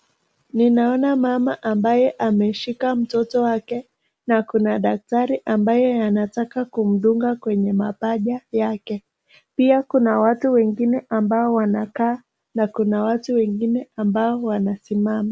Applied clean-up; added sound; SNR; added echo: none; none; none; none.